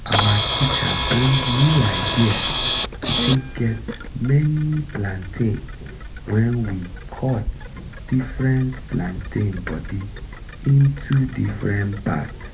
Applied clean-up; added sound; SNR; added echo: none; Camera; 0 dB; reverberation time 0.3 s.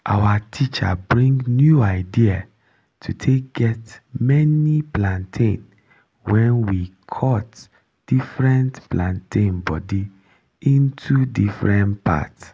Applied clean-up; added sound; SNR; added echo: none; none; none; none.